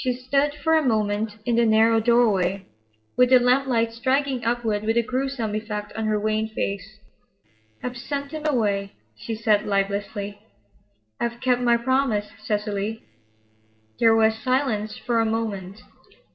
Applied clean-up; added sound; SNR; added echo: neural separator model SepFormer DNS4.